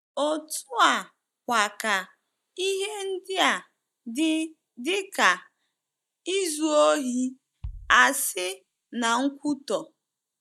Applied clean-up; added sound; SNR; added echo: neural mask model DeepFilterNet 3.